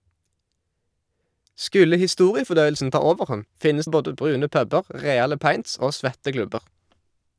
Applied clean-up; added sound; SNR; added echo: none; none; none; none.